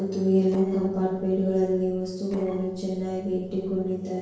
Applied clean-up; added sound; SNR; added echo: neural separator model SepFormer DNS4.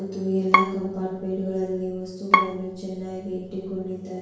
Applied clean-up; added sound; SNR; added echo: none; Bowed string instrument; -2 dB; reverberation time 1.0 s.